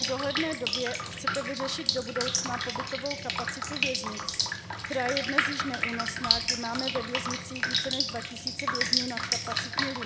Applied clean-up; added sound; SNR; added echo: none; Drip; -4 dB; none.